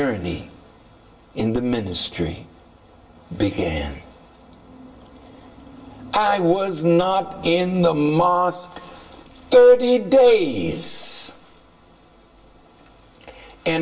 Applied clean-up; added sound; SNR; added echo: none; none; none; reverberation time 0.2 s.